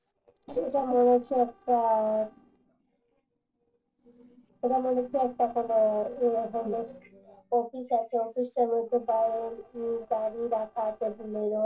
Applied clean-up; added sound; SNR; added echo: neural separator model SepFormer DNS4.